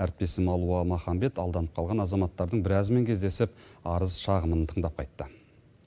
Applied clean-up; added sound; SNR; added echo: none; none; none; none.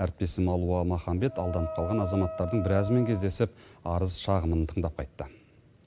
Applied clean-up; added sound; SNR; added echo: none; Wind instrument, woodwind instrument; 10 dB; none.